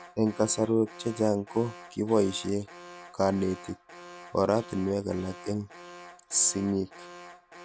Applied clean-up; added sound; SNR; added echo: none; Alarm; 18 dB; none.